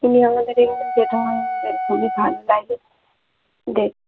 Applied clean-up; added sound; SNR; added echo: none; Wind instrument, woodwind instrument; 6 dB; none.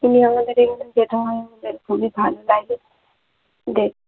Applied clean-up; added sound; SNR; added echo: none; none; none; none.